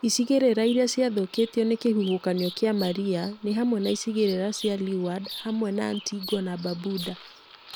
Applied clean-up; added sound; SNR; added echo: none; Bird vocalization, bird call, bird song; 17 dB; none.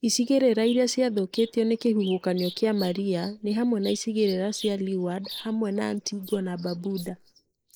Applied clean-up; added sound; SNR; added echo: neural mask model Resemble Enhance denoiser.